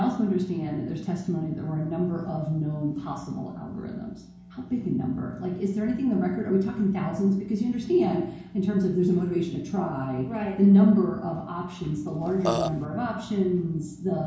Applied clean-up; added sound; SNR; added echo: none; Burping, eructation; 4 dB; reverberation time 0.6 s.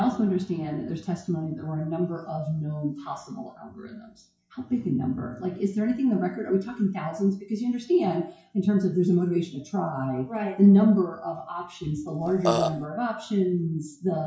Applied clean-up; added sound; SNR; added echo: classical method WPE with log-MMSE.